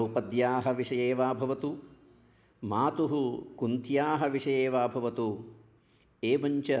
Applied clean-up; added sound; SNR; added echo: none; none; none; none.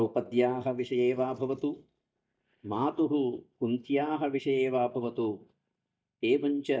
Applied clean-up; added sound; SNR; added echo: neural mask model DeepFilterNet 3.